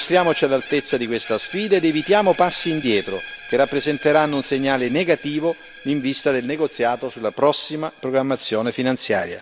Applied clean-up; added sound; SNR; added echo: none; Screech; 17 dB; none.